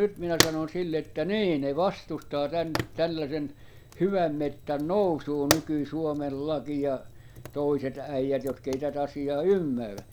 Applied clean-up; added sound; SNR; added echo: none; Fire; 8 dB; none.